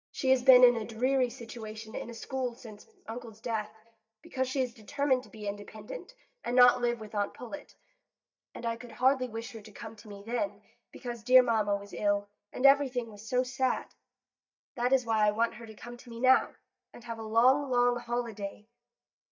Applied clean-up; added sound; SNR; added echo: neural mask model DeepFilterNet 3.